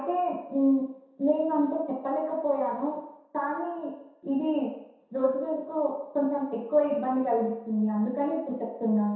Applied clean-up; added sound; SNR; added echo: none; none; none; reverberation time 0.7 s.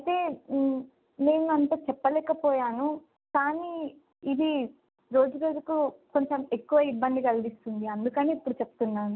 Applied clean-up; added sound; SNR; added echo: none; none; none; none.